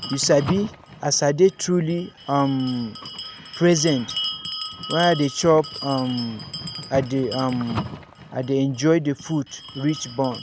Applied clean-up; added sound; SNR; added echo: none; Bell; 11 dB; none.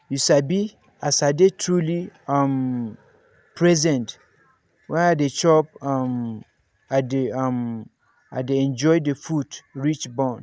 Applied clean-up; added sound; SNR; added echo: none; none; none; none.